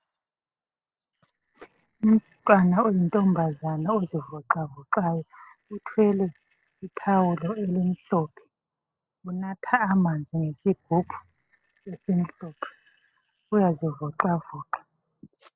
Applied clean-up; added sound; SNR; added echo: neural separator model SepFormer DNS4.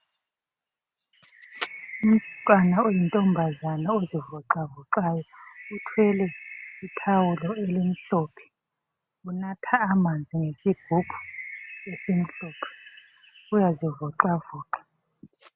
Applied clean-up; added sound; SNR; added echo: none; Bird; 17 dB; none.